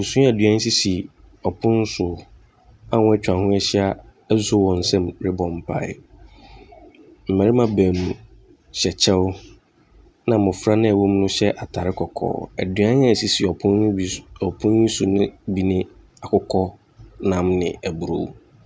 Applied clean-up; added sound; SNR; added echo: none; none; none; none.